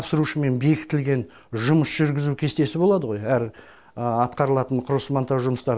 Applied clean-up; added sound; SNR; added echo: none; none; none; none.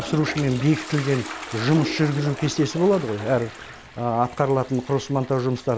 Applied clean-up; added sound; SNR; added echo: none; Toilet flush; 13 dB; none.